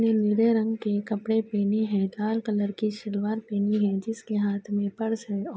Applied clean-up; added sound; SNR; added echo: none; none; none; none.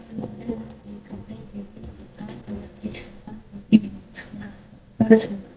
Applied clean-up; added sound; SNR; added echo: neural mask model DeepFilterNet 3.